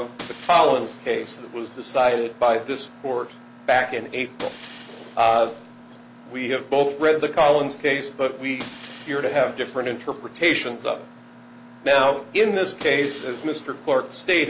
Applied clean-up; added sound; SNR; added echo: none; Mechanisms + Shatter; 19 dB; none.